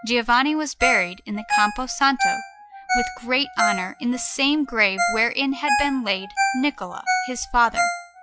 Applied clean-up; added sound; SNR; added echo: classical method log-MMSE.